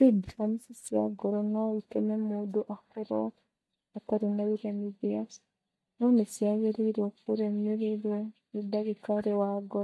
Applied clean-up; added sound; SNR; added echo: neural mask model DeepFilterNet 3.